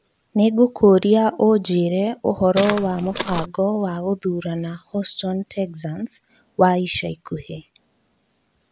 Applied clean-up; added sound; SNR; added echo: none; Walk, footsteps; 7 dB; none.